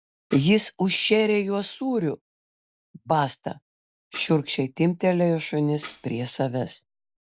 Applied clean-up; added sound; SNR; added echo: none; Tambourine; 7 dB; none.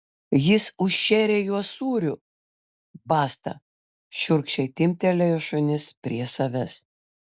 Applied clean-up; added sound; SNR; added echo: none; none; none; none.